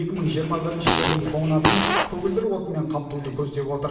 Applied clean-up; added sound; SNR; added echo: none; Fart; -2 dB; reverberation time 1.0 s.